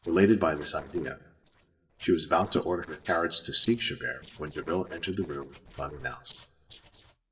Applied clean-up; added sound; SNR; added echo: neural separator model SepFormer DNS4.